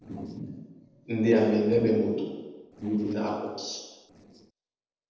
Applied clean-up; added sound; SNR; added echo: neural separator model SepFormer DNS4.